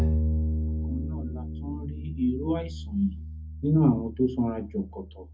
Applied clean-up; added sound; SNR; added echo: none; Bowed string instrument; 2 dB; reverberation time 0.3 s.